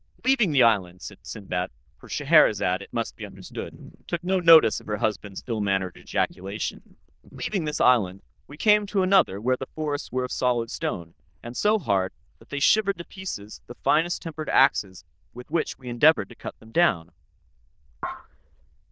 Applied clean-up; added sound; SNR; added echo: neural diffusion model UNIVERSE++.